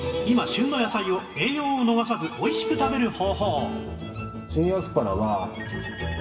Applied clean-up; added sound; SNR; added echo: none; none; none; reverberation time 2.0 s.